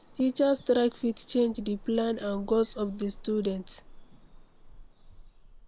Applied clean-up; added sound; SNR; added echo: none; Bird vocalization, bird call, bird song; 18 dB; none.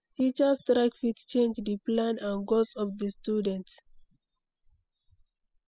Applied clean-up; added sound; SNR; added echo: classical method spectral subtraction.